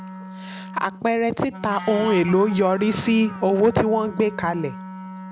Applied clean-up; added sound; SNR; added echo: none; Wind instrument, woodwind instrument; 13 dB; none.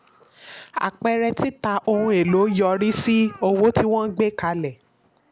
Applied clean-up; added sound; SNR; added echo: none; none; none; none.